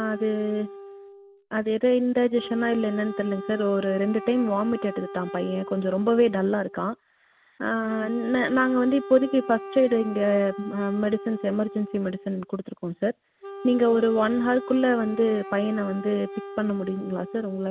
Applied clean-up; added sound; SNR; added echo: none; Wind instrument, woodwind instrument; 14 dB; none.